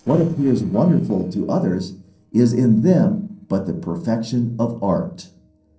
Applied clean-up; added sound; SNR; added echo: neural separator model SepFormer DNS4.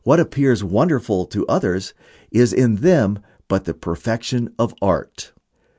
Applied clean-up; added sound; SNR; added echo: none; none; none; none.